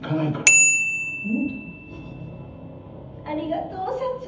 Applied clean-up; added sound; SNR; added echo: none; Bicycle bell; -5 dB; reverberation time 0.8 s.